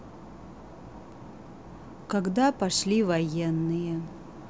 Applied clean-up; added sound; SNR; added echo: none; none; none; none.